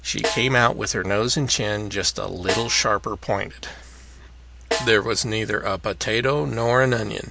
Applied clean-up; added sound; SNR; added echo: none; Snare drum; 11 dB; none.